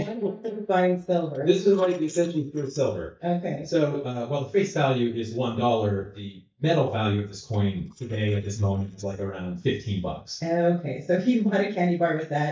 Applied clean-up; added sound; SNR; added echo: neural mask model DeepFilterNet 3.